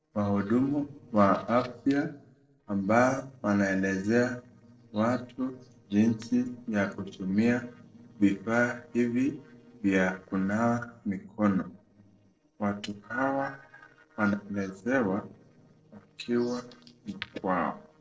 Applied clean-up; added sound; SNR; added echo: neural separator model SepFormer DNS4.